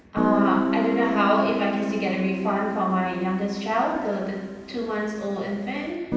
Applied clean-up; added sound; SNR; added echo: none; Guitar; 4 dB; reverberation time 0.9 s.